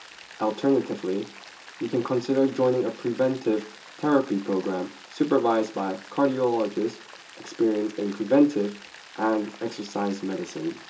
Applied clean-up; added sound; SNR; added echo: none; Rain; 20 dB; reverberation time 0.2 s.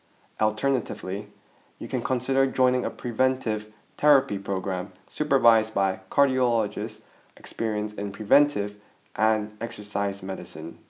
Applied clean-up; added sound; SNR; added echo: none; none; none; none.